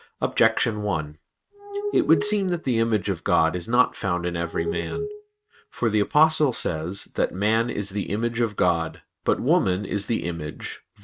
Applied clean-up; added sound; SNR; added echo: neural mask model RNNoise.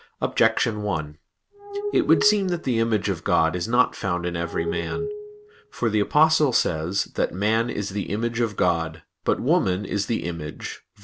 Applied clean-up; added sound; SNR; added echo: none; Glass; 8 dB; none.